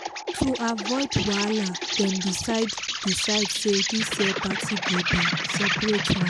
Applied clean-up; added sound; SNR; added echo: none; Insect; 1 dB; none.